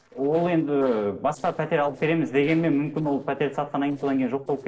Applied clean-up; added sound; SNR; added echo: neural separator model SepFormer DNS4.